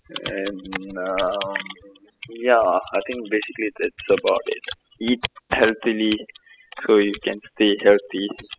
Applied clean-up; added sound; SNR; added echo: classical method spectral subtraction.